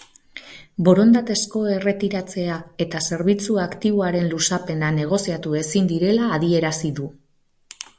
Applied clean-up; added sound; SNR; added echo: none; none; none; none.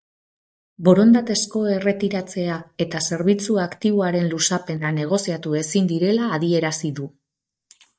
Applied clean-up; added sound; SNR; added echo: neural mask model DeepFilterNet 3.